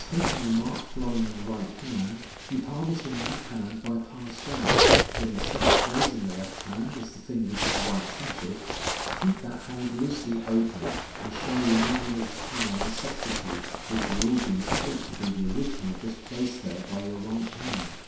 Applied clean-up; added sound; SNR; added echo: none; Zipper (clothing); -1 dB; reverberation time 0.7 s.